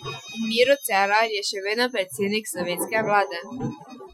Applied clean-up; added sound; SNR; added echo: classical method Wiener filter.